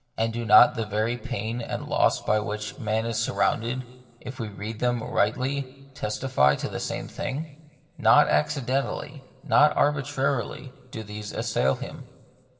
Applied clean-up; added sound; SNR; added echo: none; none; none; reverberation time 1.3 s.